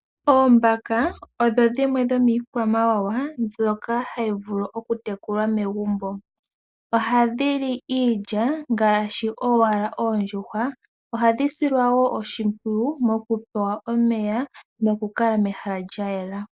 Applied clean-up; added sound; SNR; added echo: neural mask model Resemble Enhance denoiser.